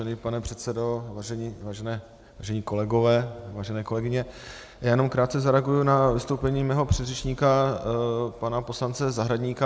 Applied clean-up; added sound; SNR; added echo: none; none; none; none.